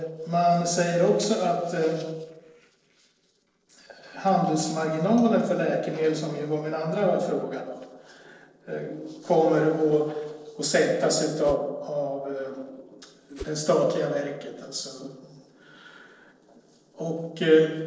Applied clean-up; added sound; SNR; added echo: neural separator model SepFormer DNS4.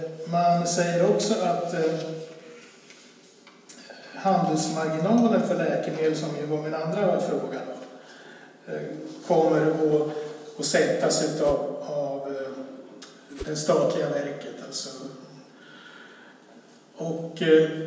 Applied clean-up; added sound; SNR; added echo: none; Whoosh, swoosh, swish; 13 dB; reverberation time 1.0 s.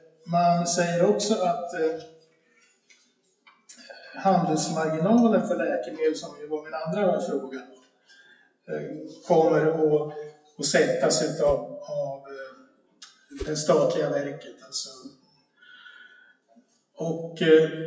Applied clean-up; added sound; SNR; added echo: classical method WPE with log-MMSE.